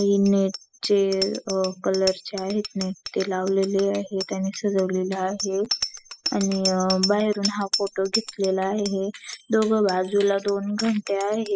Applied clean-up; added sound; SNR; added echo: classical method spectral subtraction.